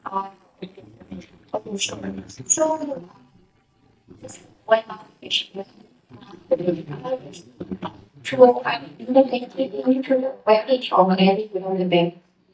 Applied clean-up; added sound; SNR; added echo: neural mask model DeepFilterNet 3.